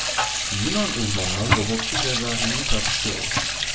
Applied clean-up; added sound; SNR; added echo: none; Sink (filling or washing) / Water tap, faucet; -3 dB; reverberation time 0.2 s.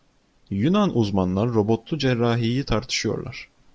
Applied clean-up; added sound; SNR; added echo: none; none; none; none.